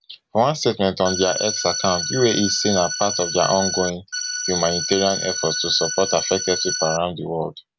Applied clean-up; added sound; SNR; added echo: none; Organ; 4 dB; none.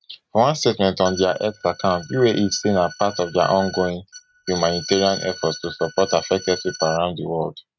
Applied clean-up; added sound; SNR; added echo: neural mask model RNNoise.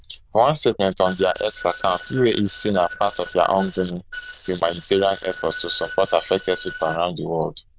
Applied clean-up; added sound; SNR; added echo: neural diffusion model UNIVERSE++.